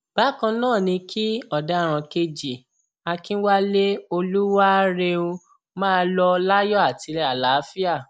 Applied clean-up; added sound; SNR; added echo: none; none; none; none.